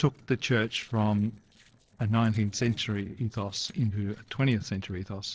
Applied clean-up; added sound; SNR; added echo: neural separator model SepFormer DNS4.